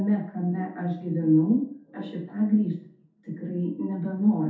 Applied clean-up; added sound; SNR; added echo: none; none; none; reverberation time 0.5 s.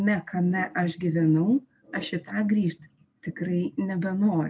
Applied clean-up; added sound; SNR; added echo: none; none; none; none.